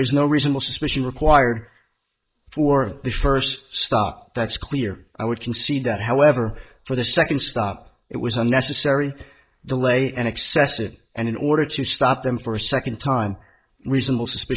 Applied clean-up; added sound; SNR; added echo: neural mask model Resemble Enhance denoiser.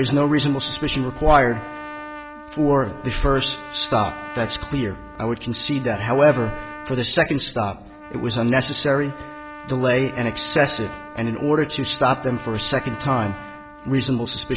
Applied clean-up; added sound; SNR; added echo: none; Trumpet; 15 dB; none.